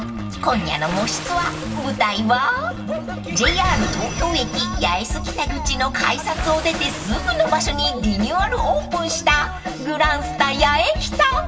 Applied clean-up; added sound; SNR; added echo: none; Bathtub (filling or washing) / Splash, splatter; 18 dB; reverberation time 0.8 s.